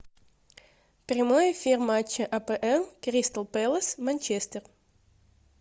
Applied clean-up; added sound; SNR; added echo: none; none; none; none.